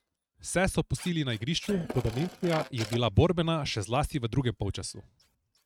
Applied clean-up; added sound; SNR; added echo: neural mask model RNNoise.